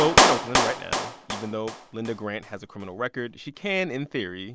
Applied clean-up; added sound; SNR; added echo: none; Clapping; -3 dB; none.